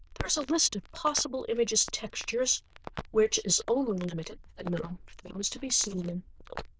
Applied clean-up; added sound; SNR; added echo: neural diffusion model UNIVERSE++.